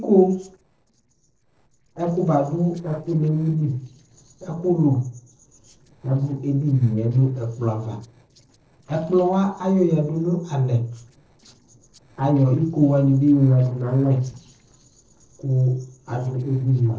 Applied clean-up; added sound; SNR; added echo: neural separator model SepFormer DNS4.